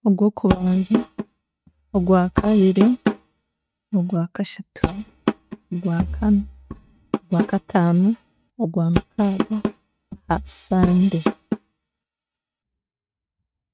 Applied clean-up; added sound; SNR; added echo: neural mask model RNNoise.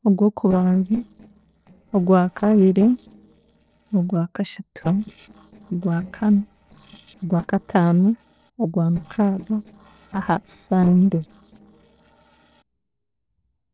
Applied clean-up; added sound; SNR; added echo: neural separator model SepFormer DNS4.